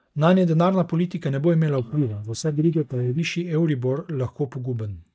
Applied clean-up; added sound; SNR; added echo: neural mask model DeepFilterNet 3.